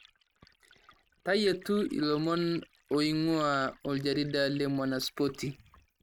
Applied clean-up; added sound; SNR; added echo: neural mask model RNNoise.